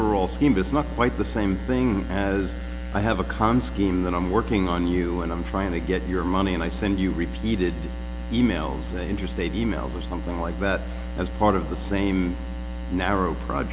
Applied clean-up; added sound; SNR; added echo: none; none; none; none.